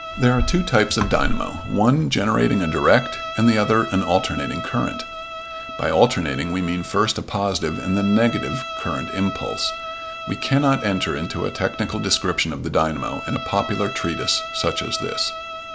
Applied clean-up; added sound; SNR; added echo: none; Bowed string instrument; 11 dB; none.